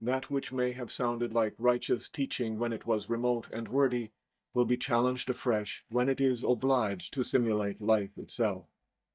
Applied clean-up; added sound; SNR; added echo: neural mask model DeepFilterNet 3.